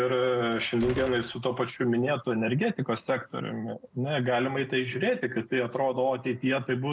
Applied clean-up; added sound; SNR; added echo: none; Door; 14 dB; none.